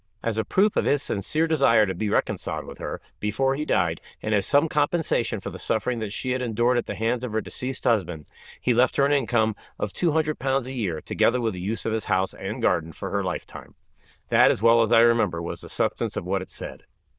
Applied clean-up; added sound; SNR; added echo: neural diffusion model UNIVERSE++.